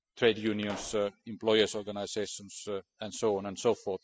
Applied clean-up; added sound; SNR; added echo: classical method spectral subtraction.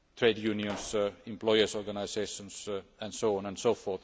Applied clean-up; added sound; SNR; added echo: none; Explosion; 17 dB; none.